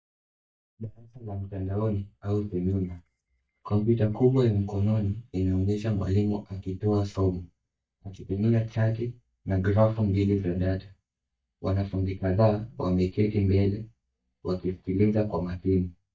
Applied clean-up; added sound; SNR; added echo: neural mask model DeepFilterNet 3.